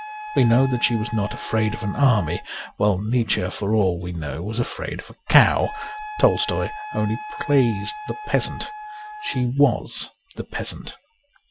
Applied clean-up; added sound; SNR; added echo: none; Wind instrument, woodwind instrument; 14 dB; none.